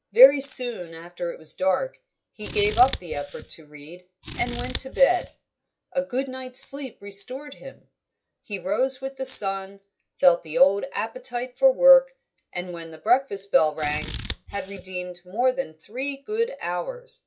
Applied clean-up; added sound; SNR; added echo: classical method log-MMSE.